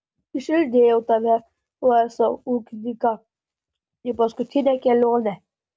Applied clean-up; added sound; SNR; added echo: none; none; none; none.